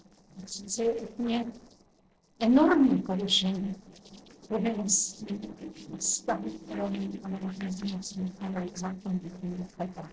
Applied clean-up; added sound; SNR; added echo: neural separator model SepFormer DNS4.